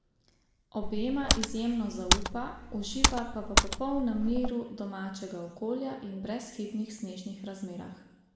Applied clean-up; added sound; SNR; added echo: none; Computer keyboard; -5 dB; reverberation time 1.0 s.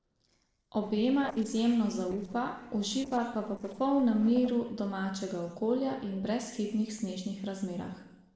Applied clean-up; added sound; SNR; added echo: neural separator model SepFormer DNS4.